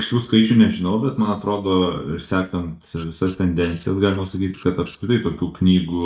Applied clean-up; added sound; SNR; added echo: neural mask model DeepFilterNet 3.